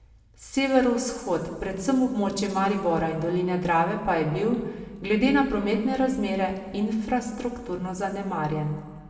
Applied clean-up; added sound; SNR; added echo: none; none; none; reverberation time 1.4 s.